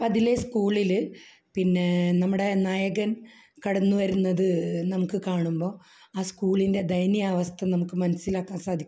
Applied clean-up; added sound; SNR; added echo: none; none; none; none.